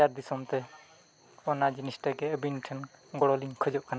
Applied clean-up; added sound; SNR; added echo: none; none; none; none.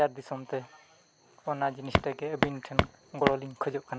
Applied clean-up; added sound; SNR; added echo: none; Walk, footsteps; -4 dB; none.